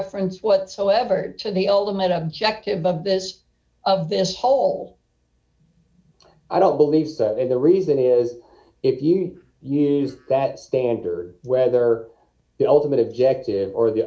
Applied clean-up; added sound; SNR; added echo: none; none; none; none.